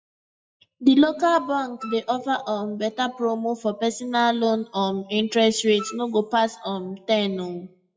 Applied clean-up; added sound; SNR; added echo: classical method WPE with log-MMSE.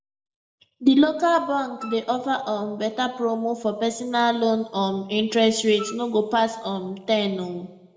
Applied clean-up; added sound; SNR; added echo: none; Wind instrument, woodwind instrument; 18 dB; reverberation time 0.8 s.